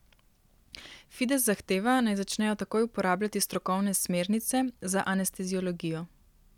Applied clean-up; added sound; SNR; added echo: none; none; none; none.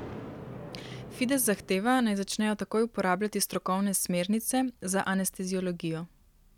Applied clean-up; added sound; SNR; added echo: none; Thunder; 18 dB; none.